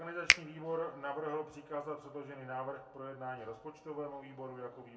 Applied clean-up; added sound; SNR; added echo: none; Finger snapping; -5 dB; reverberation time 0.2 s.